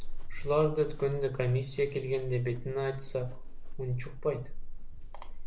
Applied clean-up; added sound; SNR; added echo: none; Livestock, farm animals, working animals; 4 dB; none.